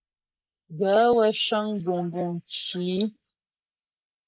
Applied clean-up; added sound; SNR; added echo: neural mask model Resemble Enhance denoiser.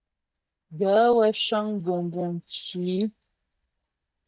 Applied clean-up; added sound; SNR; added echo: neural mask model DeepFilterNet 3.